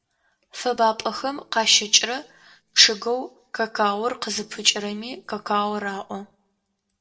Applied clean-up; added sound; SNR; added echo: neural separator model SepFormer DNS4.